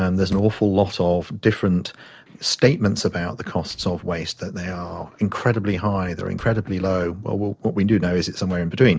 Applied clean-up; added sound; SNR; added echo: neural separator model SepFormer DNS4.